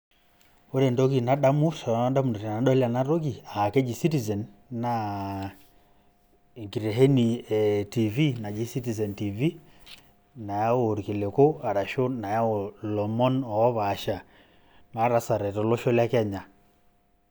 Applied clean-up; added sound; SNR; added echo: none; none; none; none.